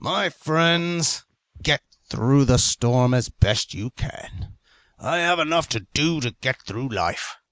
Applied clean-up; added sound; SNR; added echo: neural mask model Resemble Enhance denoiser.